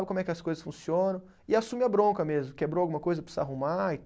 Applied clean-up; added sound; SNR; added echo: none; none; none; none.